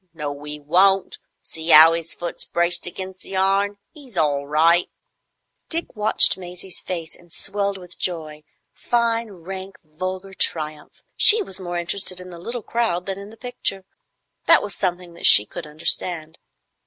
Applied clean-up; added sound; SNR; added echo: none; none; none; none.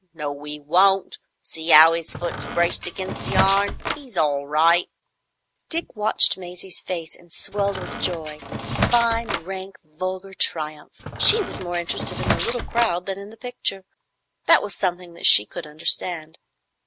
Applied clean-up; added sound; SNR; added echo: none; Squeak; 3 dB; none.